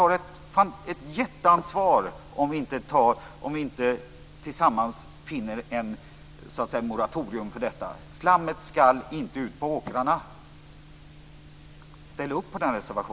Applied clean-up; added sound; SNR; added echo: none; none; none; none.